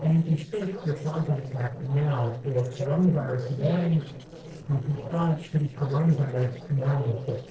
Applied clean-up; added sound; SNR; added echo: neural separator model SepFormer DNS4.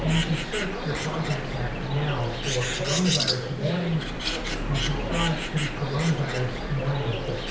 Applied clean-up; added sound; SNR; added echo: none; Bird; 1 dB; reverberation time 0.6 s.